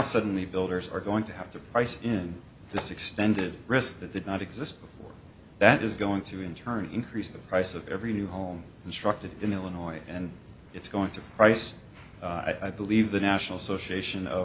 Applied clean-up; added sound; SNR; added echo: none; none; none; none.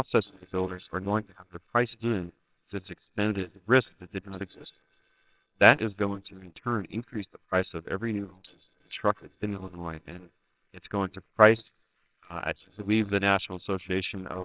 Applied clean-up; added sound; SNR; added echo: neural separator model SepFormer WHAMR!.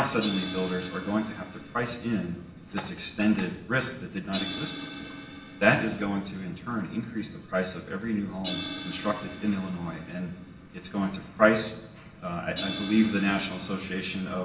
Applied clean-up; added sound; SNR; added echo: none; Crash cymbal; 12 dB; reverberation time 1.1 s.